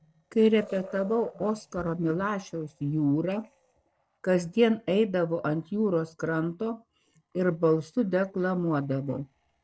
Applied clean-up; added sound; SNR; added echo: neural separator model SepFormer DNS4.